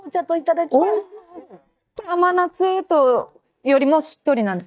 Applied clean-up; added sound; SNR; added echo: neural mask model DeepFilterNet 3.